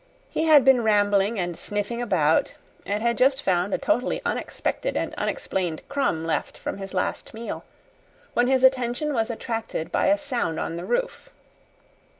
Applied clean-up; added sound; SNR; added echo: none; none; none; none.